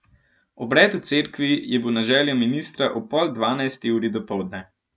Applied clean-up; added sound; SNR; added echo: none; none; none; none.